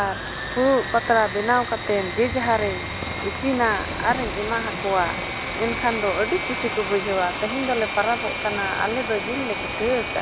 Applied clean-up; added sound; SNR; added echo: none; Engine / Mechanisms + Crow; 5 dB; none.